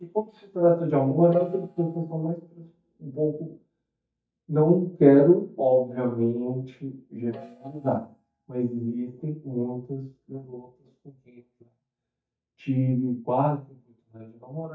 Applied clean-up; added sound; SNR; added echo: neural mask model DeepFilterNet 3.